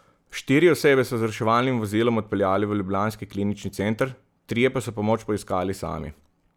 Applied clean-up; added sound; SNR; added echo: none; none; none; none.